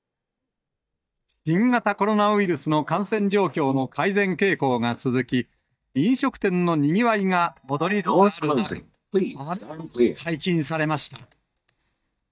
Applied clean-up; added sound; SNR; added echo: neural mask model DeepFilterNet 3.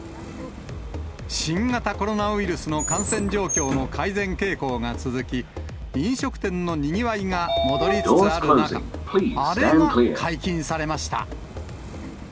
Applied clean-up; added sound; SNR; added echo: none; Sliding door / Train; 1 dB; none.